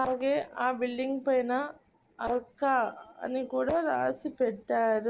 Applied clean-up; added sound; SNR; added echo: neural separator model SepFormer DNS4.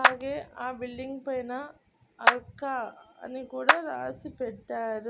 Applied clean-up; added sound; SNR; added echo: none; Clapping; -5 dB; none.